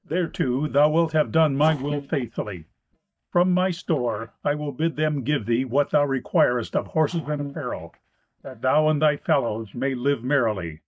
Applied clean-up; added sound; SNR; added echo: neural mask model DeepFilterNet 3.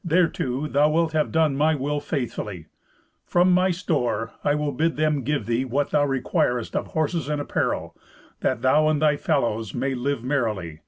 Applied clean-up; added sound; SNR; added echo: none; none; none; none.